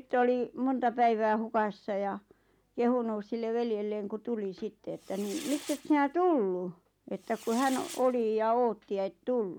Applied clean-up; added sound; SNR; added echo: none; Fireworks; 17 dB; none.